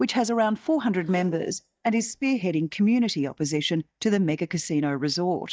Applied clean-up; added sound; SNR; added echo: neural mask model DeepFilterNet 3.